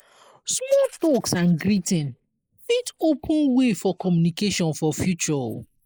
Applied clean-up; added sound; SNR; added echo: neural mask model Resemble Enhance denoiser.